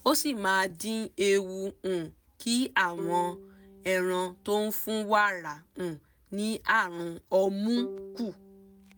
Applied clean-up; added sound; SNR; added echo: none; Bowed string instrument; 19 dB; none.